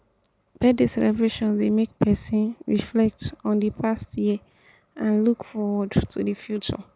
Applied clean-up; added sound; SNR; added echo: none; none; none; none.